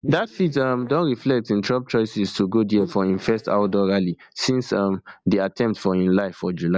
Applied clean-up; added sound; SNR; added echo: neural mask model Resemble Enhance denoiser.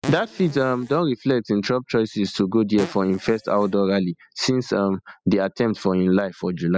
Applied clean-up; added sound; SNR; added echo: classical method spectral subtraction.